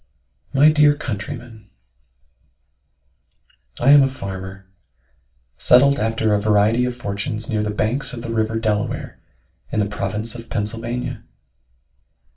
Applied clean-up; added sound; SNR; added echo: none; none; none; reverberation time 0.2 s.